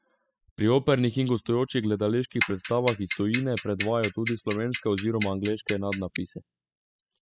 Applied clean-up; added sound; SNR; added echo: classical method spectral subtraction.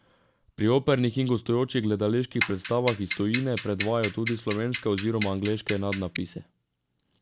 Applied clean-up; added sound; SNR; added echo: none; Clock; 1 dB; none.